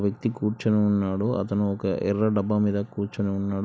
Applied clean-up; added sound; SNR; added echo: none; none; none; none.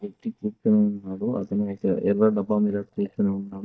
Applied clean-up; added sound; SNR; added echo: neural mask model DeepFilterNet 3.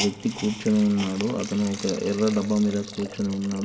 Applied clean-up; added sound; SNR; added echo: none; Hiss; 13 dB; reverberation time 1.7 s.